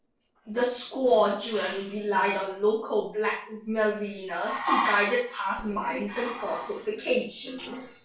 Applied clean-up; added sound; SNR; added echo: neural separator model SepFormer DNS4.